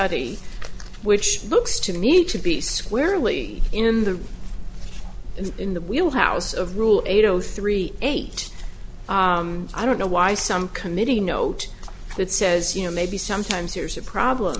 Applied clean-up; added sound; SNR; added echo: none; none; none; none.